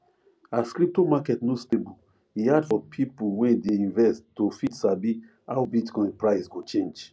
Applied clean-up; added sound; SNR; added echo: none; none; none; none.